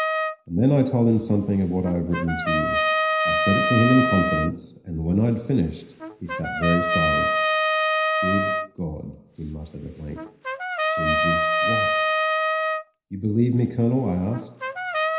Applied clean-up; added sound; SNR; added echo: none; Trumpet; 0 dB; reverberation time 0.9 s.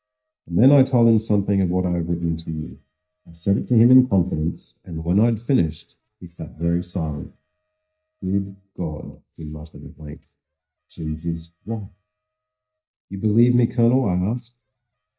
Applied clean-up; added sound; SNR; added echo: neural mask model DeepFilterNet 3.